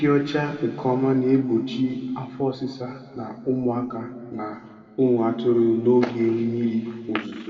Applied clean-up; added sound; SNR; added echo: none; none; none; reverberation time 2.2 s.